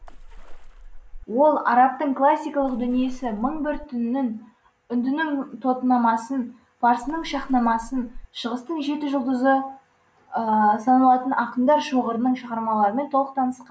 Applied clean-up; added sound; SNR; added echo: none; Water / Splash, splatter; 14 dB; none.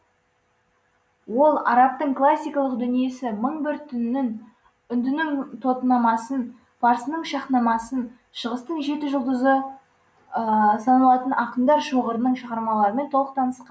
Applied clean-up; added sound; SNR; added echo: none; none; none; none.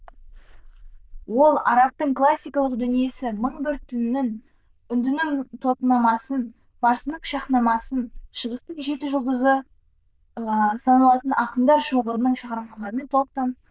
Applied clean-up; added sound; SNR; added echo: neural diffusion model UNIVERSE++.